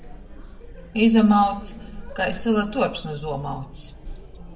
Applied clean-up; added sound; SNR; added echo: none; Chatter; 14 dB; reverberation time 0.8 s.